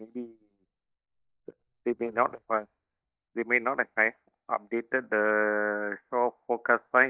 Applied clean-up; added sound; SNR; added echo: neural mask model DeepFilterNet 3.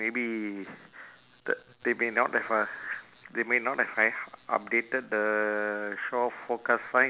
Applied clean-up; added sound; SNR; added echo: none; none; none; none.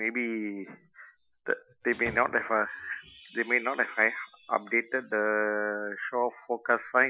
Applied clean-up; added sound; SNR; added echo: classical method Wiener filter.